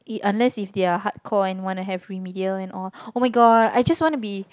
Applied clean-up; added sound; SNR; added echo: none; none; none; none.